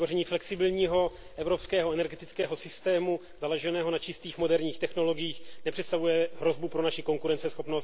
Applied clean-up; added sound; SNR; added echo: none; Mechanisms / Bicycle; 11 dB; none.